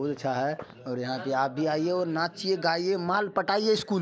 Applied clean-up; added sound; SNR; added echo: none; none; none; none.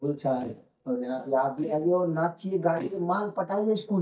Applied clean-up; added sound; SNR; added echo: neural mask model DeepFilterNet 3.